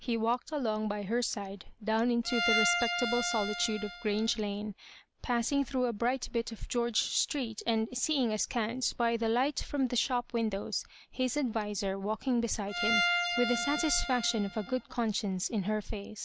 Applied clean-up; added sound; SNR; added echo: none; Bowed string instrument; 2 dB; none.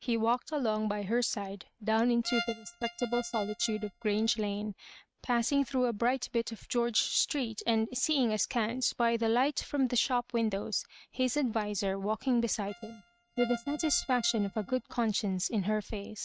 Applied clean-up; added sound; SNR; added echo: neural mask model RNNoise.